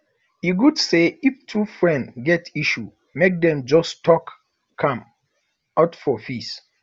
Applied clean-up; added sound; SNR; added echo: none; none; none; none.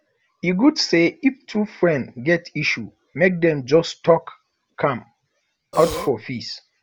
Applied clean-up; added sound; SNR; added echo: none; Burping, eructation; 8 dB; none.